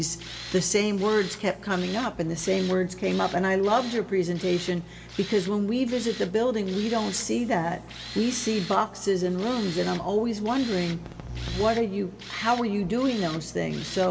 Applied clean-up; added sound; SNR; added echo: none; Tools; 16 dB; reverberation time 1.5 s.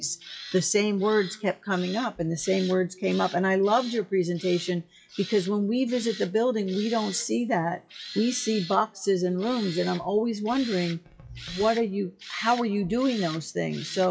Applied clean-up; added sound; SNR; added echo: classical method WPE with log-MMSE.